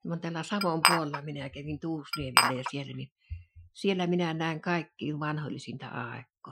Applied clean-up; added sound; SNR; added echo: classical method Wiener filter.